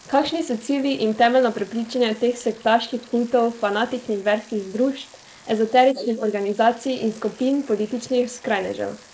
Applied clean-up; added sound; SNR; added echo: neural mask model Resemble Enhance denoiser.